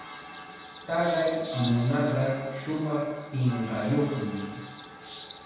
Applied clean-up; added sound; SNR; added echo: none; Bird; 14 dB; reverberation time 1.2 s.